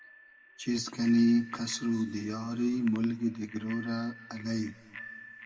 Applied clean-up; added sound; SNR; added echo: none; Bicycle bell; 19 dB; reverberation time 1.7 s.